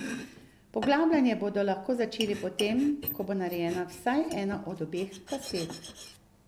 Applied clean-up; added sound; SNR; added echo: none; Domestic sounds, home sounds; 12 dB; none.